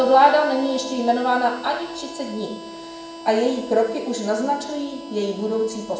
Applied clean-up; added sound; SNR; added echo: none; Harmonica; 15 dB; reverberation time 0.7 s.